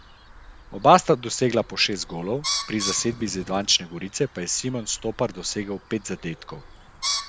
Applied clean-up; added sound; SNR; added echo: none; Bird; 11 dB; none.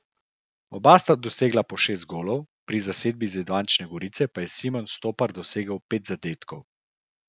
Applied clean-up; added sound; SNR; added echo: none; none; none; none.